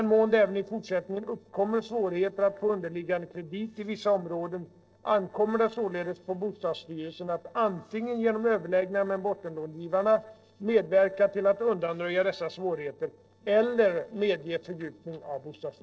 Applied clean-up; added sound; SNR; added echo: neural separator model SepFormer DNS4.